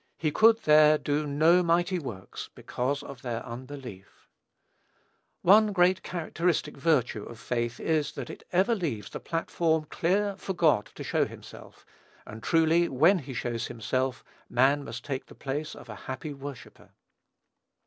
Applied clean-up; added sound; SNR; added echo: none; none; none; none.